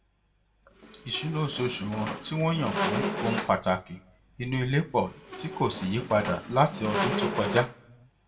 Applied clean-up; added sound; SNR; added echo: none; Squeak; 4 dB; reverberation time 0.2 s.